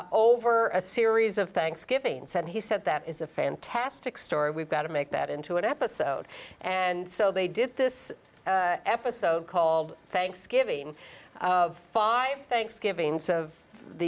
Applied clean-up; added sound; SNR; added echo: none; none; none; none.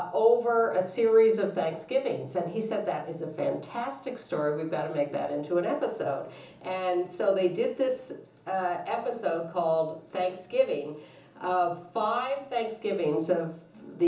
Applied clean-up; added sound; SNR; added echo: none; none; none; reverberation time 0.7 s.